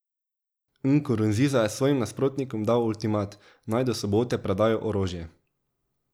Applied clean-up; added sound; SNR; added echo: none; none; none; none.